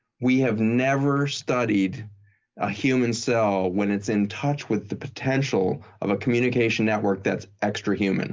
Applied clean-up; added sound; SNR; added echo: none; none; none; none.